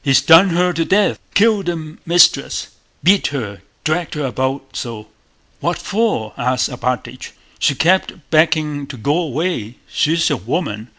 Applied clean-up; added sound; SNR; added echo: none; none; none; none.